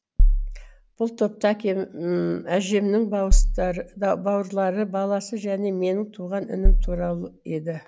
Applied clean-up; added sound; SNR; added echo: none; Bass drum; -5 dB; none.